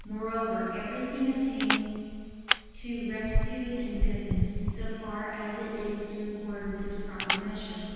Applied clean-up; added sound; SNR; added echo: none; Camera; 0 dB; reverberation time 2.1 s.